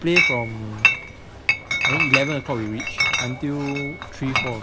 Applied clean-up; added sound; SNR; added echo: none; Chatter / Chink, clink; -3 dB; none.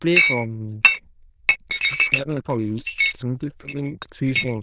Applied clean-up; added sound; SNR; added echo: neural diffusion model UNIVERSE++.